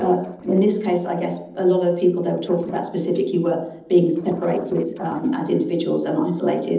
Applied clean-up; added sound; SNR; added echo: neural separator model SepFormer DNS4.